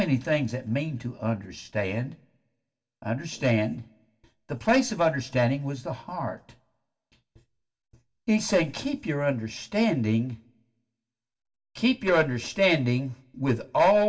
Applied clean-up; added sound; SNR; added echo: none; none; none; reverberation time 0.2 s.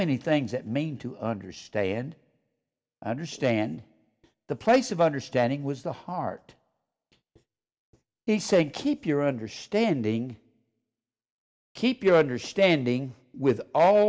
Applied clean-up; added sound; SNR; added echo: none; none; none; none.